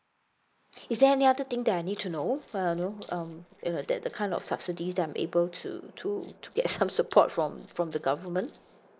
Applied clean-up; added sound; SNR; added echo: neural mask model Resemble Enhance denoiser.